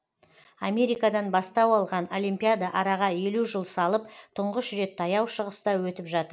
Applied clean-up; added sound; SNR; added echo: none; none; none; none.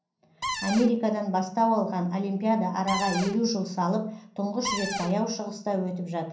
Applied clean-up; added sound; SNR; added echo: none; Cupboard open or close; 5 dB; reverberation time 0.6 s.